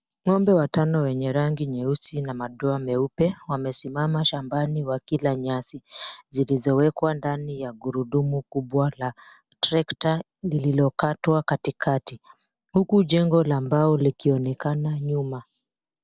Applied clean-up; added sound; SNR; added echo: none; none; none; none.